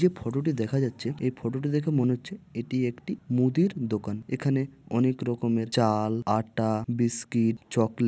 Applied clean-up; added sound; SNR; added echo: none; none; none; none.